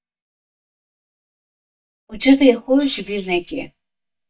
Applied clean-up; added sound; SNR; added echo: neural mask model DeepFilterNet 3.